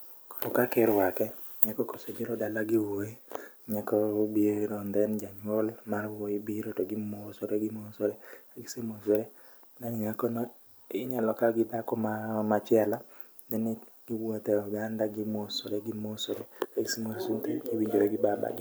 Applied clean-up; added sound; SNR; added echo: none; none; none; none.